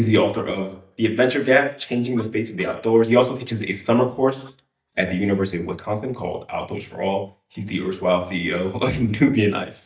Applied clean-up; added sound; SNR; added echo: neural mask model DeepFilterNet 3.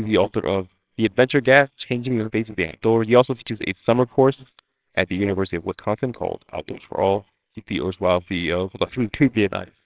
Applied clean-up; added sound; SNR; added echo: neural separator model SepFormer WHAMR!.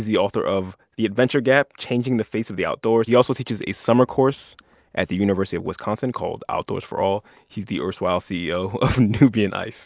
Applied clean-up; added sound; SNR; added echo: none; none; none; none.